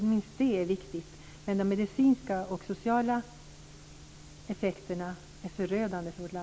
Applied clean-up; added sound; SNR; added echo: none; none; none; none.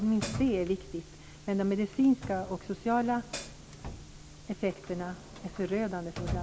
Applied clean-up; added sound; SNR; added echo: none; Hi-hat + Drawer open or close; 11 dB; none.